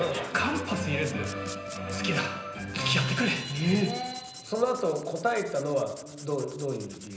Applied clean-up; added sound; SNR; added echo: none; Writing; 18 dB; reverberation time 0.9 s.